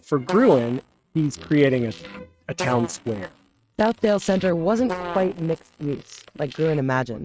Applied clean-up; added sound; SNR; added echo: neural mask model RNNoise.